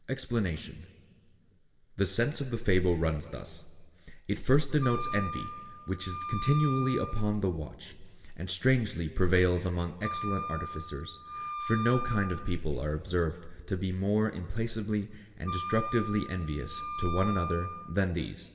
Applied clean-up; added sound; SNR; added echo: none; Wind instrument, woodwind instrument; 8 dB; reverberation time 1.4 s.